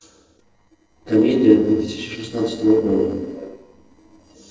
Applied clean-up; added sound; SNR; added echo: neural separator model SepFormer DNS4.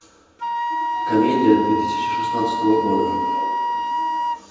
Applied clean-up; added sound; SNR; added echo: none; Wind instrument, woodwind instrument; 0 dB; reverberation time 1.1 s.